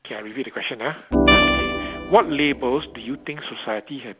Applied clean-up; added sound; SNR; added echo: none; Organ + Guitar; -4 dB; none.